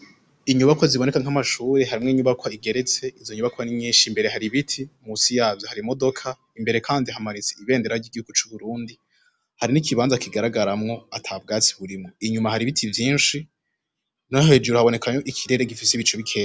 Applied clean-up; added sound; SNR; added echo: none; none; none; none.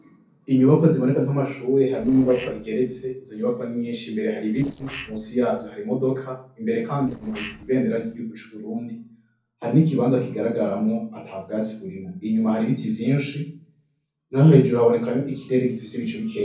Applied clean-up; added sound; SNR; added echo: neural separator model SepFormer DNS4.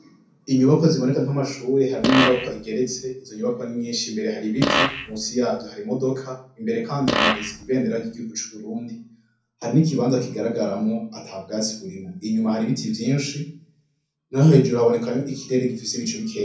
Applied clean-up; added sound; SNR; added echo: none; Fart; 2 dB; reverberation time 0.6 s.